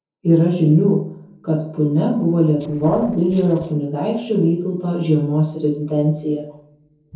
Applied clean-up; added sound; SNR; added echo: neural separator model SepFormer DNS4.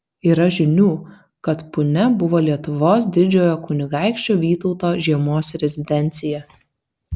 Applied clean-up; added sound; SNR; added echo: none; none; none; none.